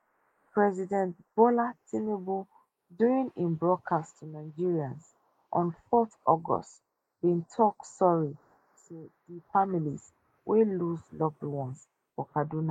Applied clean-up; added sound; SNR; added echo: neural mask model Resemble Enhance denoiser.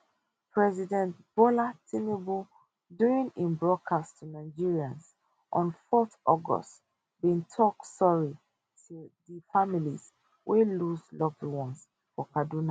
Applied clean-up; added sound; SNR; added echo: none; none; none; none.